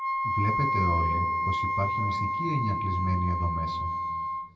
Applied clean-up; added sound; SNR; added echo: none; Wind instrument, woodwind instrument; -2 dB; reverberation time 2.0 s.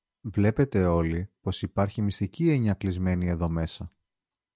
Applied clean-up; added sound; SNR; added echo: none; none; none; none.